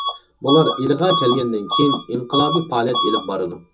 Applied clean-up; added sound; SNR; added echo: none; Bus / Alarm; 5 dB; reverberation time 0.2 s.